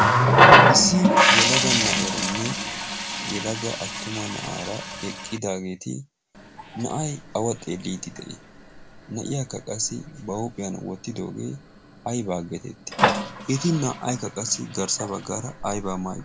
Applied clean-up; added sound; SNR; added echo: none; Water tap, faucet; -5 dB; none.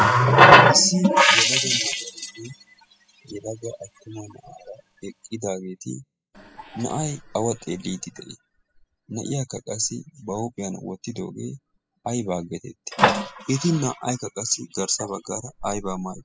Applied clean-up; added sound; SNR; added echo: classical method spectral subtraction.